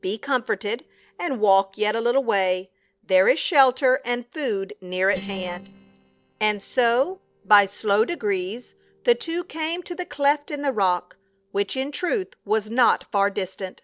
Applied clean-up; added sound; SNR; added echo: neural separator model SepFormer DNS4.